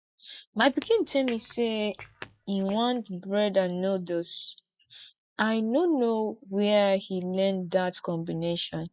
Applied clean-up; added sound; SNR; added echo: classical method log-MMSE.